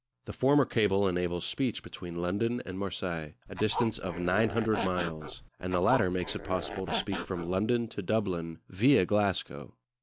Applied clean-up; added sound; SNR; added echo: none; Zipper (clothing); 8 dB; none.